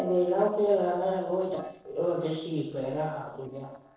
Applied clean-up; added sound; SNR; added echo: neural separator model SepFormer DNS4.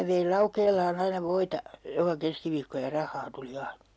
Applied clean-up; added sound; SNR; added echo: none; none; none; none.